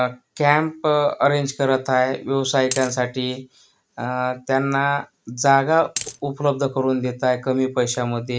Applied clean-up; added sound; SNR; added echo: neural mask model RNNoise.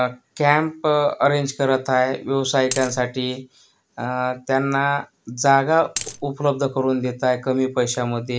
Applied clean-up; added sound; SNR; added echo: none; Coin (dropping); 8 dB; none.